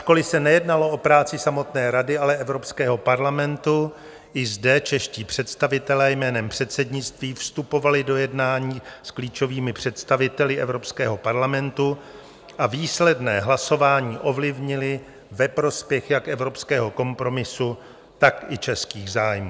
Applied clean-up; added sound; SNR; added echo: none; none; none; none.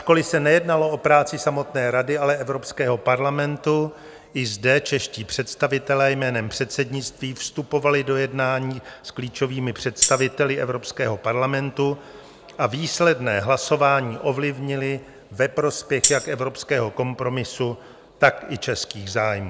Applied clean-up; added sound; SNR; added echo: none; Tambourine; 4 dB; none.